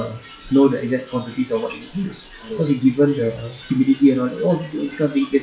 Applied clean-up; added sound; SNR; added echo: classical method WPE with log-MMSE.